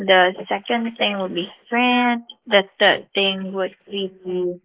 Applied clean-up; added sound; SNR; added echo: neural mask model Resemble Enhance denoiser.